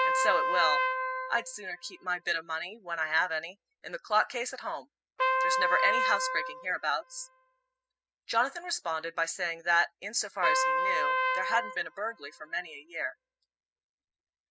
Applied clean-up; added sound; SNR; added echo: classical method spectral subtraction.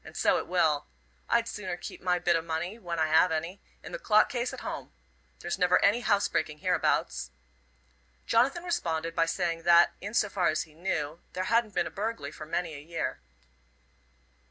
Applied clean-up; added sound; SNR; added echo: none; none; none; none.